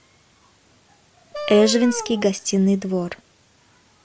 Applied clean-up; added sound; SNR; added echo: none; Wind instrument, woodwind instrument; 11 dB; none.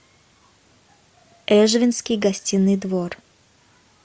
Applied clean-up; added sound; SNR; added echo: none; none; none; none.